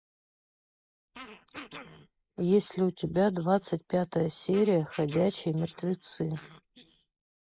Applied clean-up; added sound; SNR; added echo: neural mask model Resemble Enhance denoiser.